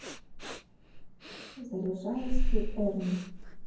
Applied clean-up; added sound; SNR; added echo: none; Breathing; -5 dB; reverberation time 0.9 s.